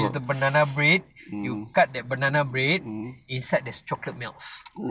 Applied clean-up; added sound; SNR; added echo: none; none; none; none.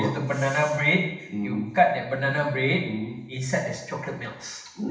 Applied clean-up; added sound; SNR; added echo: none; none; none; reverberation time 0.8 s.